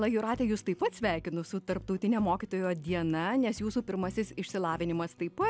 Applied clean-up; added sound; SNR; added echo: none; none; none; none.